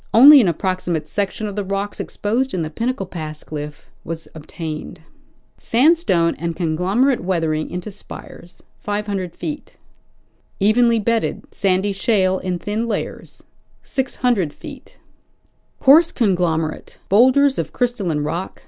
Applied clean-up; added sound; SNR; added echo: none; none; none; none.